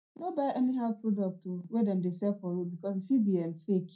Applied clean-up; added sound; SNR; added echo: none; none; none; reverberation time 0.2 s.